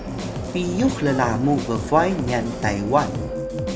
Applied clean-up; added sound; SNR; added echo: none; Drum kit + Subway, metro, underground; 5 dB; none.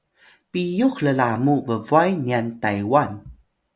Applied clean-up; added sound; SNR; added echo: none; none; none; none.